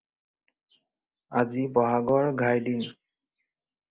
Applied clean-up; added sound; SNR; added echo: none; none; none; none.